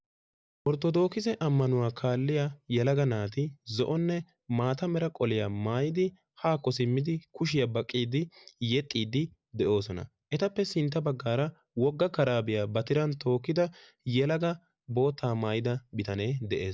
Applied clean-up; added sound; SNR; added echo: none; none; none; none.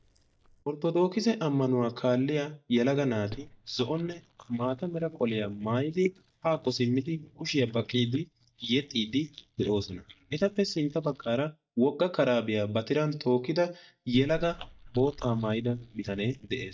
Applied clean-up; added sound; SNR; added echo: neural mask model DeepFilterNet 3.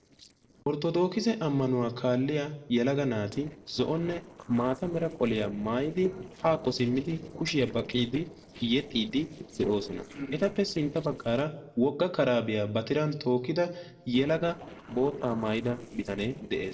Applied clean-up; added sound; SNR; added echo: neural separator model SepFormer DNS4.